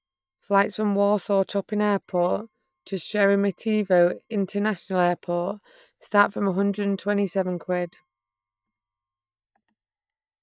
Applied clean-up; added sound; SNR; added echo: neural mask model DeepFilterNet 3.